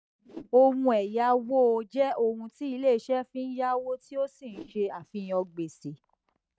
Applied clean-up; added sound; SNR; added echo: neural mask model RNNoise.